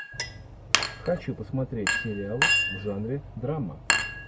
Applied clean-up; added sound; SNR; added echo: none; Chink, clink; -3 dB; none.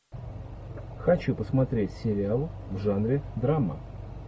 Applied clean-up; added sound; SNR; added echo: none; none; none; none.